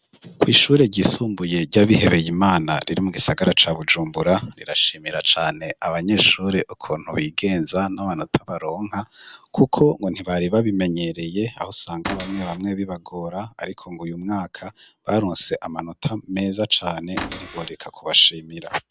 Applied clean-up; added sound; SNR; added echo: none; Cupboard open or close / Door; 10 dB; none.